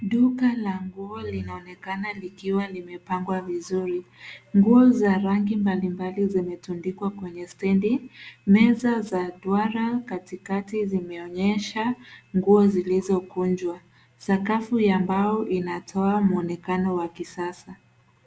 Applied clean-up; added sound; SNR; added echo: none; none; none; none.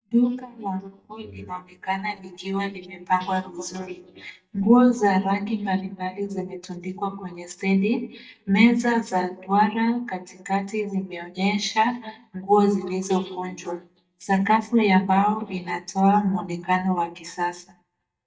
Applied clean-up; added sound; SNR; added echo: neural mask model DeepFilterNet 3.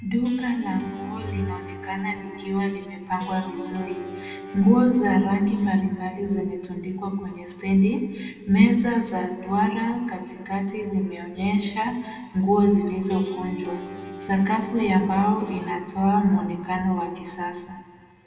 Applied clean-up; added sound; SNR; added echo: none; Guitar; 15 dB; reverberation time 1.8 s.